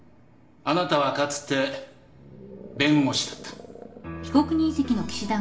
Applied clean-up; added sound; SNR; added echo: none; Animal; 19 dB; reverberation time 0.5 s.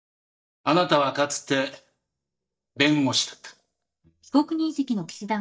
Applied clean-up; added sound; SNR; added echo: neural mask model DeepFilterNet 3.